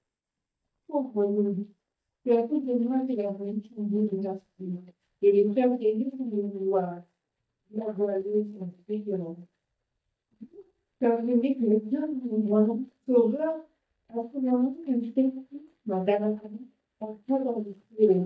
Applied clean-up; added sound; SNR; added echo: neural mask model DeepFilterNet 3.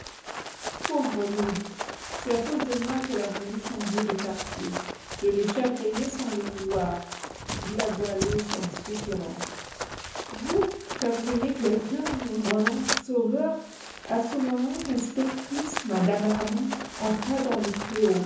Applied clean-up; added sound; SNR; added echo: none; Run; 7 dB; reverberation time 0.7 s.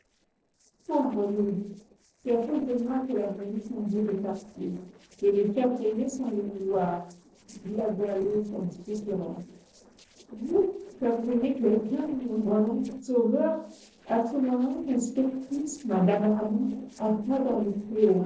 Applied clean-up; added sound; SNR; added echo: neural separator model SepFormer DNS4.